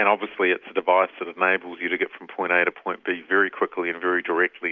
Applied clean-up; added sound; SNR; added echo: none; none; none; none.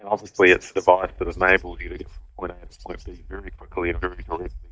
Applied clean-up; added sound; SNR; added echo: neural mask model DeepFilterNet 3.